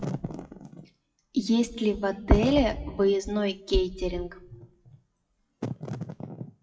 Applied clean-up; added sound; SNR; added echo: classical method WPE with log-MMSE.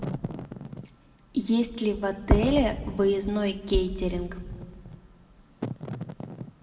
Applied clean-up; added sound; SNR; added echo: none; Wind / Fire; 10 dB; reverberation time 1.6 s.